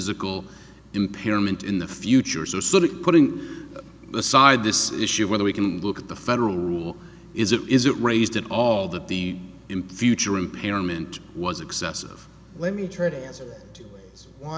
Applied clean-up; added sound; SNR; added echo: none; none; none; none.